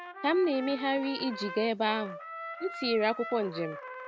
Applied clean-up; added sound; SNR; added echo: none; Trumpet; 11 dB; none.